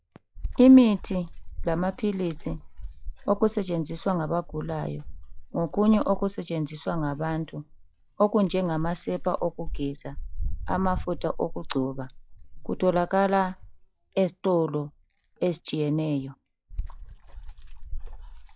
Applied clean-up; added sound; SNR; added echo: classical method log-MMSE.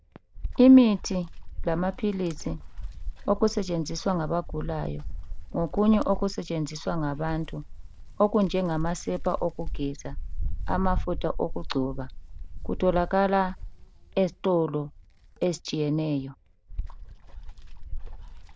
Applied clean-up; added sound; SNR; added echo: none; Wind; 7 dB; none.